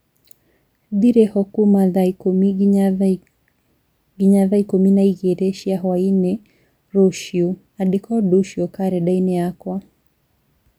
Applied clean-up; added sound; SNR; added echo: none; none; none; none.